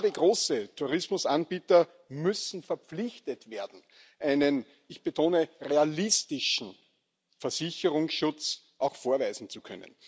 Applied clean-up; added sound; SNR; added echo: none; none; none; none.